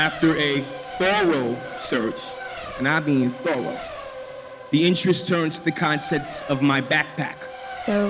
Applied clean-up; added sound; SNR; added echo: none; Race car, auto racing; 12 dB; none.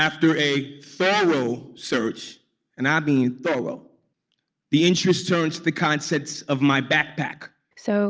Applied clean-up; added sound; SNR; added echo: none; none; none; none.